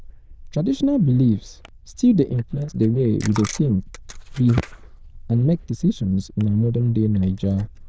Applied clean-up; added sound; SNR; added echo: neural diffusion model UNIVERSE++.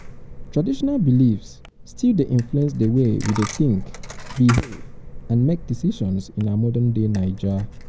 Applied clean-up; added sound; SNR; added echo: none; Coin (dropping); 13 dB; none.